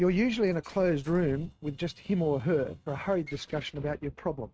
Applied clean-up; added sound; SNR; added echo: neural mask model RNNoise.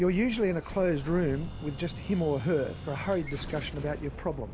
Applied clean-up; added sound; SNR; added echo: none; Explosion; 10 dB; none.